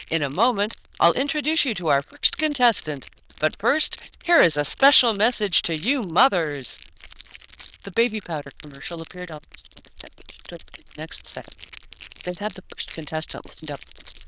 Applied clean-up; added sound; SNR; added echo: neural diffusion model UNIVERSE++.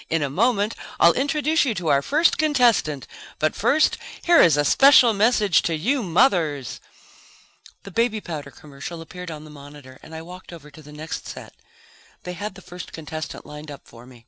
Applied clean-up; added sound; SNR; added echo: none; none; none; none.